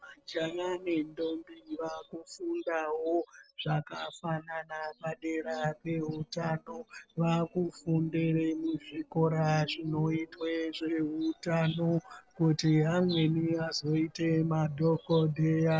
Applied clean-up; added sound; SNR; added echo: neural separator model SepFormer DNS4.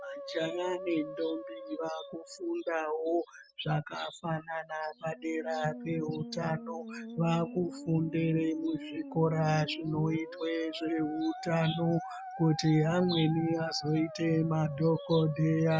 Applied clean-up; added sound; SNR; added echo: none; Musical instrument; 13 dB; none.